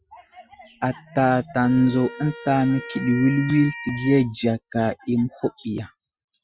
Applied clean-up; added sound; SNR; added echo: classical method Wiener filter.